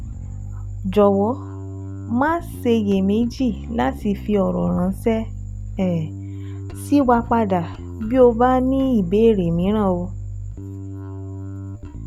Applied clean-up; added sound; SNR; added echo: none; Bass guitar; 10 dB; none.